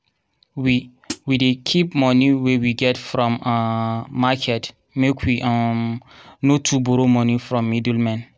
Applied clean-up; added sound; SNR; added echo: neural separator model SepFormer DNS4.